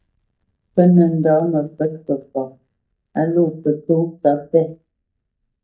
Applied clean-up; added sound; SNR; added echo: neural mask model DeepFilterNet 3.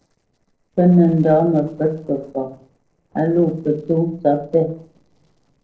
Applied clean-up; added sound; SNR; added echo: neural separator model SepFormer DNS4.